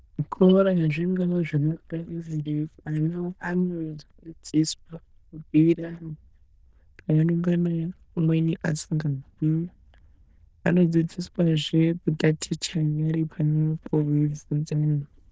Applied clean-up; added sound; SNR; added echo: neural diffusion model UNIVERSE++.